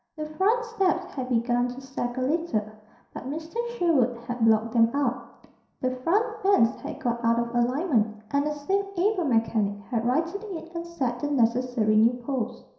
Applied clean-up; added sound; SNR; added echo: none; none; none; reverberation time 0.7 s.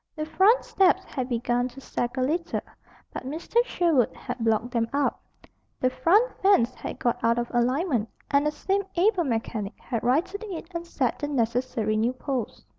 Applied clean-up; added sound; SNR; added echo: none; none; none; none.